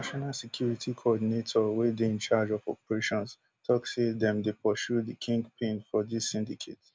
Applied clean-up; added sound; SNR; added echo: none; none; none; none.